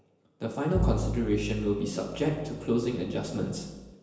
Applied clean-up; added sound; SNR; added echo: none; Bowed string instrument; 4 dB; reverberation time 1.0 s.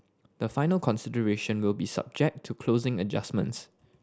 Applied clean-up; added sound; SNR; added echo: none; none; none; none.